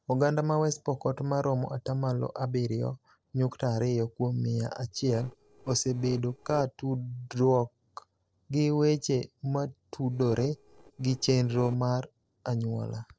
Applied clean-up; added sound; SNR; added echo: neural separator model SepFormer DNS4.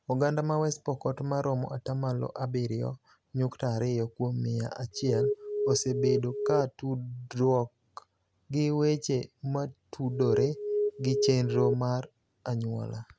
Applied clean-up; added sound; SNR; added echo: none; Alarm; 0 dB; none.